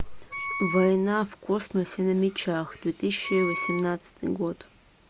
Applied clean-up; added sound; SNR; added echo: none; Wind instrument, woodwind instrument; 7 dB; none.